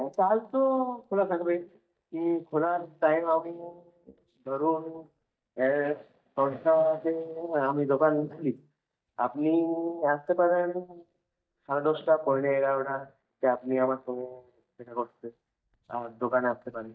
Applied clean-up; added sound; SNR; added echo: neural mask model DeepFilterNet 3.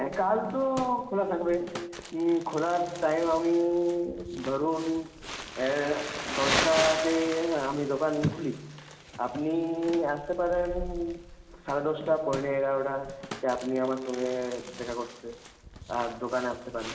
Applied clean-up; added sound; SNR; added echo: none; Crumpling, crinkling; 9 dB; reverberation time 1.7 s.